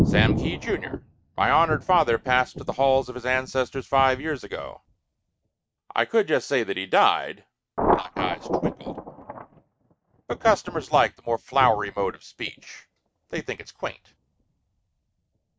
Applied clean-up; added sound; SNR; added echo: neural mask model RNNoise.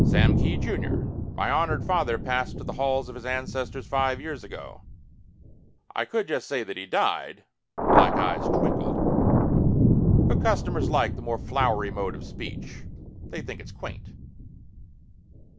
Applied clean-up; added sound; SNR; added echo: none; Thunder; -4 dB; none.